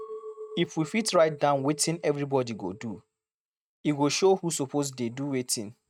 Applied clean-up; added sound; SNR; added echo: neural mask model RNNoise.